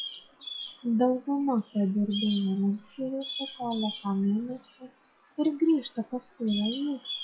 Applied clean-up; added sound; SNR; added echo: classical method WPE with log-MMSE.